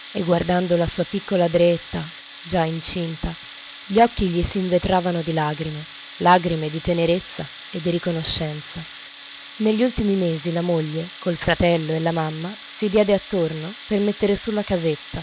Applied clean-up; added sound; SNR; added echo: none; Tools; 14 dB; none.